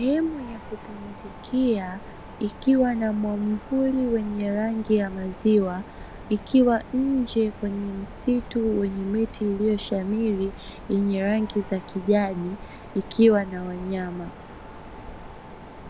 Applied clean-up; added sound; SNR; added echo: none; Mechanisms; 15 dB; none.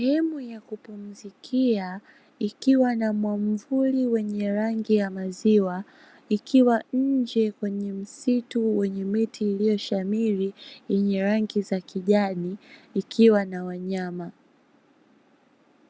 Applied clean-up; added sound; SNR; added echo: none; none; none; none.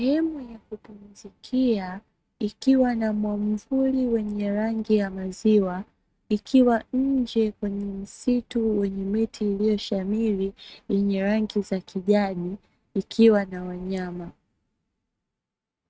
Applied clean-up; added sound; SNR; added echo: neural mask model RNNoise.